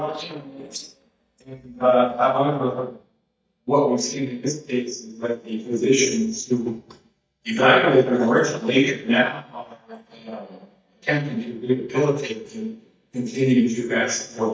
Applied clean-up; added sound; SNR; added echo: neural mask model DeepFilterNet 3.